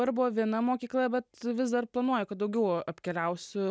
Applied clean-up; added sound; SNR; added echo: none; none; none; none.